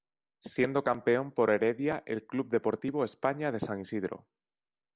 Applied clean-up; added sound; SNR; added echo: none; none; none; none.